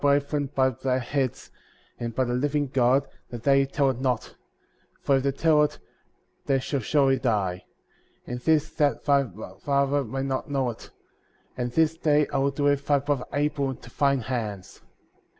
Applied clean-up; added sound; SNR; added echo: none; none; none; none.